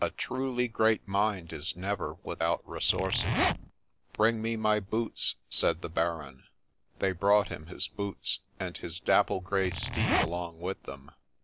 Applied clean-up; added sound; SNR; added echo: none; Zipper (clothing); 1 dB; none.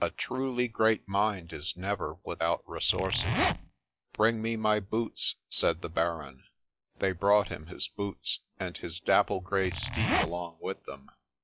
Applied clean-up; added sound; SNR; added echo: classical method log-MMSE.